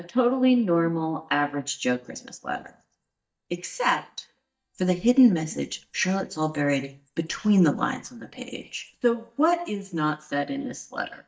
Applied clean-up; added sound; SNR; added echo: neural mask model DeepFilterNet 3.